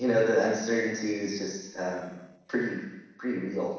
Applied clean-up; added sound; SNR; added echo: neural separator model SepFormer DNS4.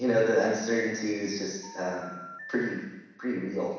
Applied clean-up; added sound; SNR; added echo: none; Telephone; 16 dB; reverberation time 1.1 s.